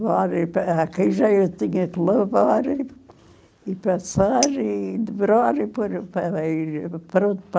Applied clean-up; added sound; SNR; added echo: none; Chink, clink; 15 dB; none.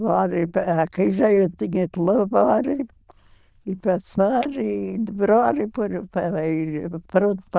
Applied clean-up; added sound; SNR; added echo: neural diffusion model UNIVERSE++.